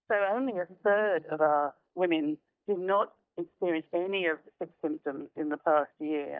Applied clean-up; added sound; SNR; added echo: neural mask model DeepFilterNet 3.